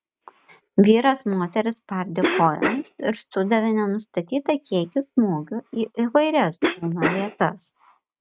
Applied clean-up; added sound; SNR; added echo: neural mask model RNNoise.